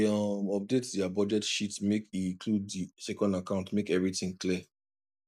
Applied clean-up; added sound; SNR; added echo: none; none; none; none.